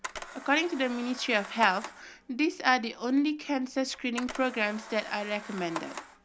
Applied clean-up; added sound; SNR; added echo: none; Camera; 14 dB; none.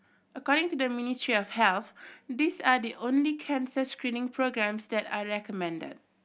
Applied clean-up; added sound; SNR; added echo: none; none; none; none.